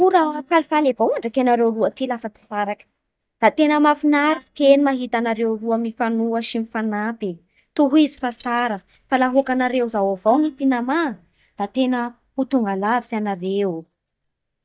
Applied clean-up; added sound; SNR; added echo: neural mask model DeepFilterNet 3.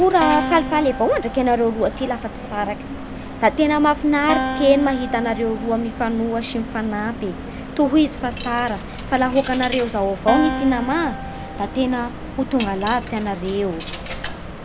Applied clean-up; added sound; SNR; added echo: none; Acoustic guitar + Coin (dropping); 8 dB; none.